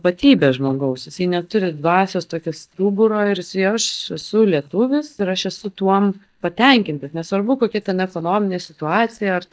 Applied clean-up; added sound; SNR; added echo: neural mask model DeepFilterNet 3.